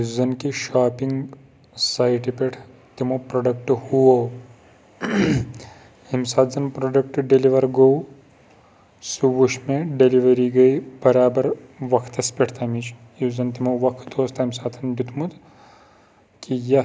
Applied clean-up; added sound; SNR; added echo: none; none; none; none.